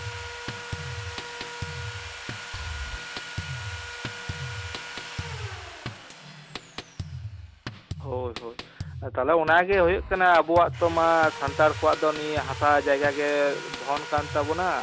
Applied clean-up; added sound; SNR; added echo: none; Drum kit + Sawing; 9 dB; none.